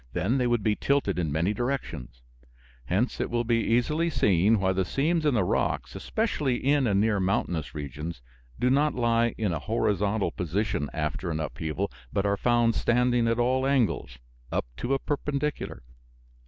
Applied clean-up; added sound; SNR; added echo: none; none; none; none.